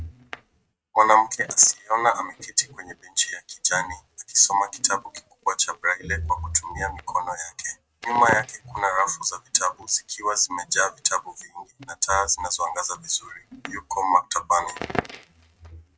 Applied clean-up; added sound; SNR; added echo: neural mask model RNNoise.